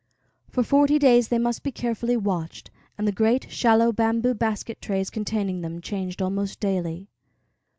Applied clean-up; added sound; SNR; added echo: none; none; none; none.